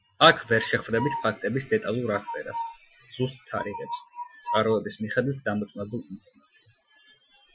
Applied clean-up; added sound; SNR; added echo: classical method Wiener filter.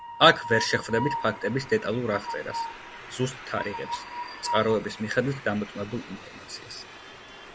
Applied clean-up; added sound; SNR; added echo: none; Train; 9 dB; none.